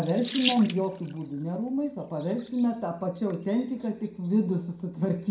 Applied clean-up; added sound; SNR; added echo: none; Sink (filling or washing) / Water tap, faucet; 13 dB; reverberation time 0.5 s.